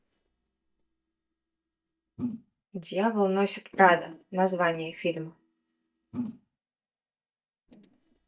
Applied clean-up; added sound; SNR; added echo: neural mask model DeepFilterNet 3.